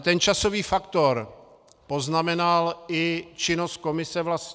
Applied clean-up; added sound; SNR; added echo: none; none; none; none.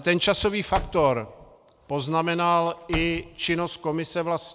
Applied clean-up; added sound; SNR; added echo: none; Slam / Wood; 14 dB; none.